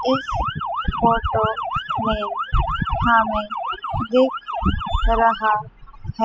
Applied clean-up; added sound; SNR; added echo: classical method spectral subtraction.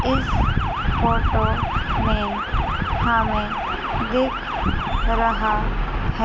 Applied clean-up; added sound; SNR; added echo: none; Motor vehicle (road) / Siren; 7 dB; none.